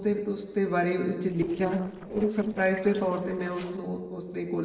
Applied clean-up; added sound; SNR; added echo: neural separator model SepFormer DNS4.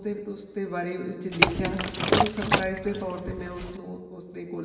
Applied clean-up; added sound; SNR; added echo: none; Liquid; -4 dB; reverberation time 1.2 s.